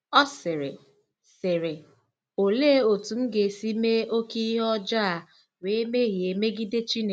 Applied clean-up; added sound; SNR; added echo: none; none; none; none.